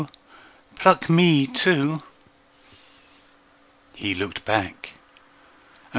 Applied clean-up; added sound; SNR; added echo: none; none; none; none.